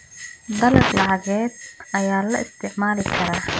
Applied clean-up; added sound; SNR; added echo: none; Bell; 18 dB; none.